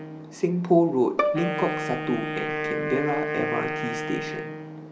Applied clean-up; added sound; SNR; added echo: none; Wind instrument, woodwind instrument + Bowed string instrument; 3 dB; none.